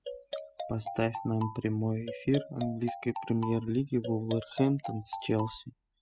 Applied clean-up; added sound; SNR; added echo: classical method spectral subtraction.